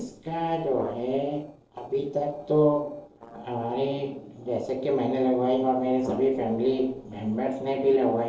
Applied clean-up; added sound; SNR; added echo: neural separator model SepFormer DNS4.